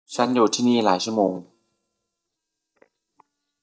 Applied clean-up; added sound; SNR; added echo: neural mask model DeepFilterNet 3.